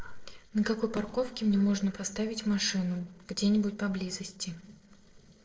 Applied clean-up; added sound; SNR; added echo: neural separator model SepFormer DNS4.